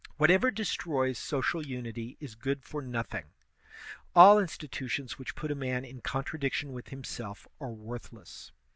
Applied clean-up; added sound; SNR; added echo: none; none; none; none.